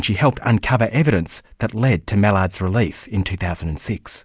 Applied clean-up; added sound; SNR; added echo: none; none; none; none.